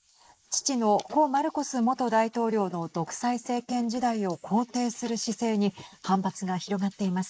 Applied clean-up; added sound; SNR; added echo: neural mask model Resemble Enhance denoiser.